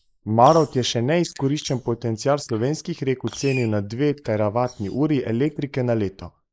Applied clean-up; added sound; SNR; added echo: neural mask model Resemble Enhance denoiser.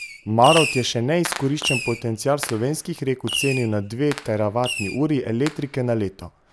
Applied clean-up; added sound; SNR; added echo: none; Fireworks; 9 dB; none.